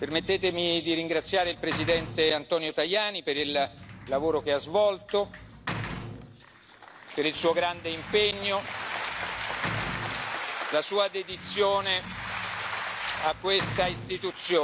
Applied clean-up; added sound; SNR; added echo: none; Sliding door / Slam; 12 dB; none.